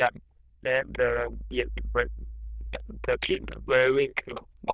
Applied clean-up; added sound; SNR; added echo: neural diffusion model UNIVERSE++.